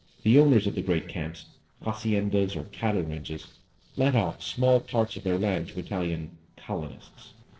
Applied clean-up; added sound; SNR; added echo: neural separator model SepFormer DNS4.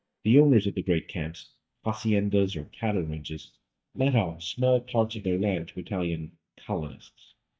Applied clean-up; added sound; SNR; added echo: neural mask model DeepFilterNet 3.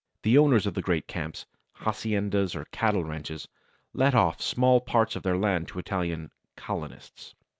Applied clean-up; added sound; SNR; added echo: none; none; none; none.